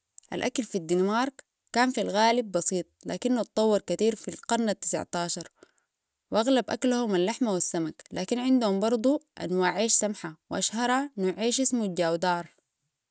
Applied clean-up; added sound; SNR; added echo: none; none; none; none.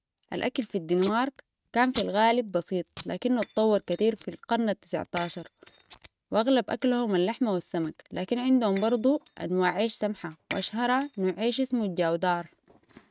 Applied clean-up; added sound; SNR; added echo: neural mask model RNNoise.